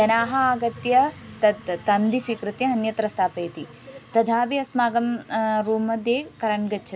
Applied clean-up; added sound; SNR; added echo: none; none; none; none.